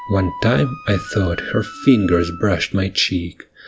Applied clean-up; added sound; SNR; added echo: none; Wind instrument, woodwind instrument; 16 dB; none.